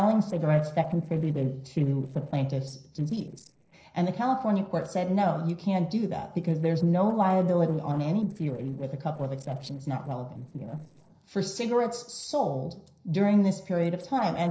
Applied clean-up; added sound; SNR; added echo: neural separator model SepFormer DNS4.